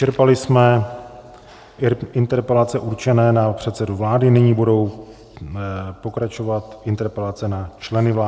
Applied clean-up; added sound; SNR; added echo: none; none; none; none.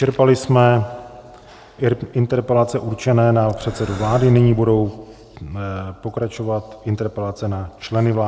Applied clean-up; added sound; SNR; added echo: none; Breathing; 15 dB; none.